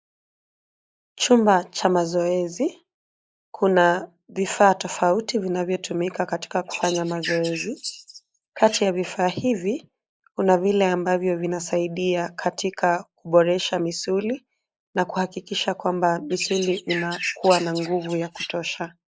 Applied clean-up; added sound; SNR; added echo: neural mask model Resemble Enhance denoiser.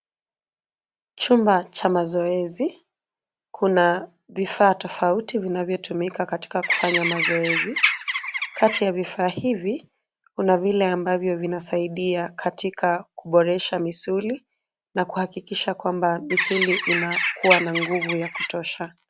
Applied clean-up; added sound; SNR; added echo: none; Bird; 0 dB; none.